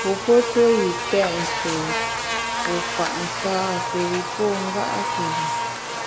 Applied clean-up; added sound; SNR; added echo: none; Buzz; 2 dB; none.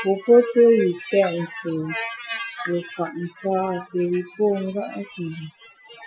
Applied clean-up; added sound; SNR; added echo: classical method Wiener filter.